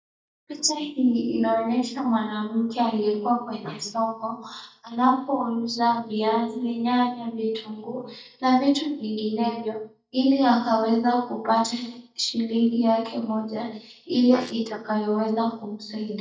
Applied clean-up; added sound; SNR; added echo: neural mask model DeepFilterNet 3.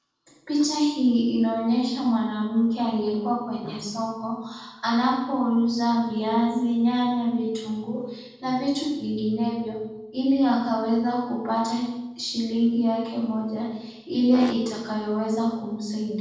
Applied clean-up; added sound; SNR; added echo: neural separator model SepFormer DNS4.